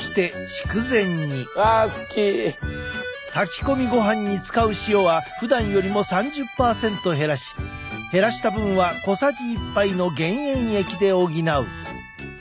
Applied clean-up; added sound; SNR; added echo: none; none; none; none.